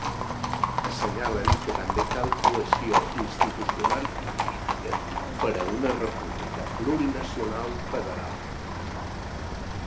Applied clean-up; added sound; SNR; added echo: none; Livestock, farm animals, working animals; -4 dB; none.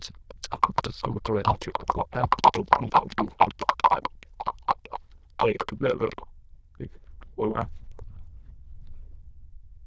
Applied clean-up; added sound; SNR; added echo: neural diffusion model UNIVERSE++.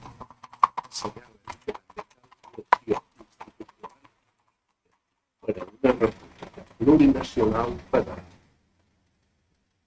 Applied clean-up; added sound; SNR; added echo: neural mask model RNNoise.